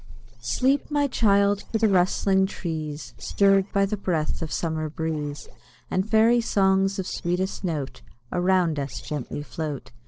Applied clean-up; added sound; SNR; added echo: neural separator model SepFormer DNS4.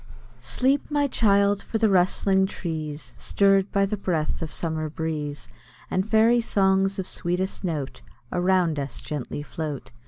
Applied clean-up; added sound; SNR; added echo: none; none; none; none.